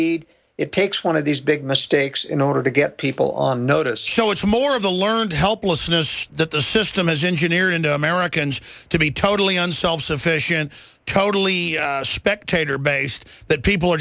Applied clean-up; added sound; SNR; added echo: none; none; none; none.